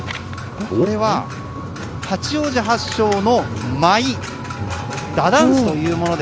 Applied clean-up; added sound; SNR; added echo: none; none; none; none.